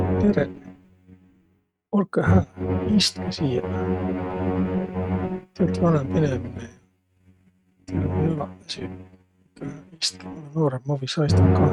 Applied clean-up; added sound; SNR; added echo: neural mask model RNNoise.